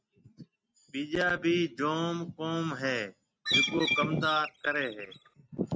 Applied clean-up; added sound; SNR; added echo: neural mask model RNNoise.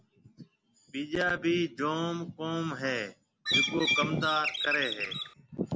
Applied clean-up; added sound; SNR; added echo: none; Bird; -1 dB; none.